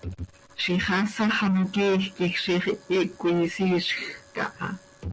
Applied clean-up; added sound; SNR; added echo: none; none; none; none.